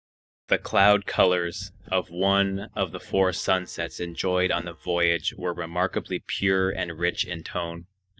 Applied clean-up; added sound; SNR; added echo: neural mask model DeepFilterNet 3.